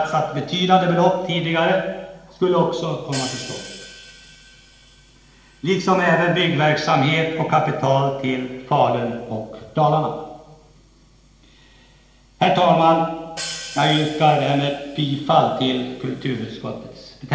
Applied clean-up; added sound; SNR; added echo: none; Hi-hat; 16 dB; reverberation time 1.1 s.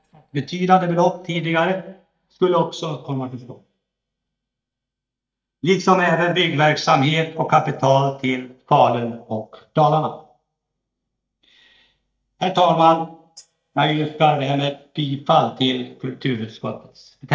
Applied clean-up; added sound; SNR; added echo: neural mask model DeepFilterNet 3.